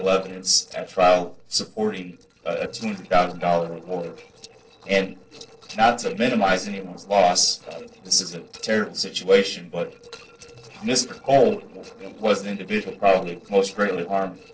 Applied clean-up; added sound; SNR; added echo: neural separator model SepFormer DNS4.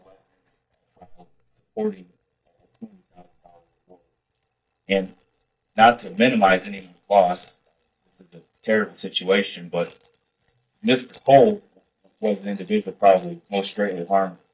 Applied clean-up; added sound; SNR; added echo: neural mask model DeepFilterNet 3.